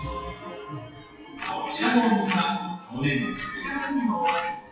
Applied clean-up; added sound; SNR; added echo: classical method WPE with log-MMSE.